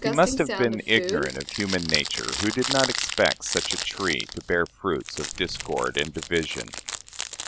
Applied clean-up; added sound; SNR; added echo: none; Crumpling, crinkling; 5 dB; none.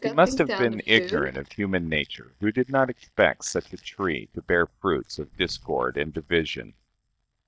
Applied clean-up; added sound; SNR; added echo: neural mask model DeepFilterNet 3.